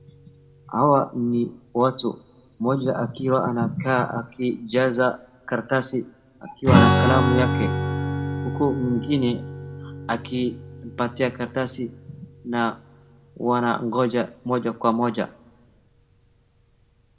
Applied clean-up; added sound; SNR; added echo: none; Strum; 4 dB; reverberation time 0.7 s.